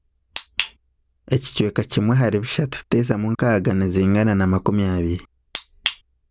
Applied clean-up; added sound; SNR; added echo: none; none; none; none.